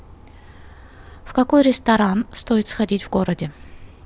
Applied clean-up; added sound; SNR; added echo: none; none; none; none.